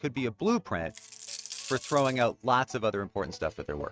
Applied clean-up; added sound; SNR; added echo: neural mask model RNNoise.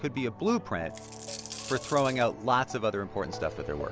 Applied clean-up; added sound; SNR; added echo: none; Coin (dropping); 13 dB; none.